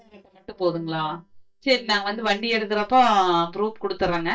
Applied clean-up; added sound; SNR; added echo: neural mask model DeepFilterNet 3.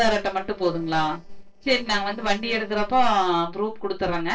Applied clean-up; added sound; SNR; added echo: neural separator model SepFormer DNS4.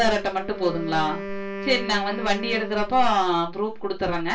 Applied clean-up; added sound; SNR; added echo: none; Wind instrument, woodwind instrument; 11 dB; reverberation time 0.2 s.